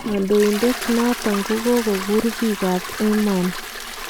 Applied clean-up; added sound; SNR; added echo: none; Toilet flush; 9 dB; none.